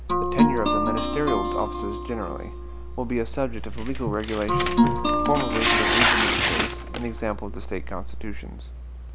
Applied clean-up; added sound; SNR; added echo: none; Tearing + Guitar; -5 dB; none.